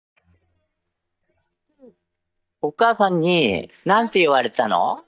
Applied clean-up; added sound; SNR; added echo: neural mask model DeepFilterNet 3.